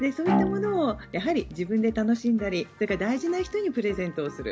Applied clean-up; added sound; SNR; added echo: none; Bowed string instrument; 6 dB; none.